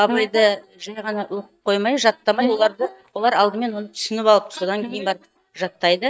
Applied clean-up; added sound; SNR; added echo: neural mask model DeepFilterNet 3.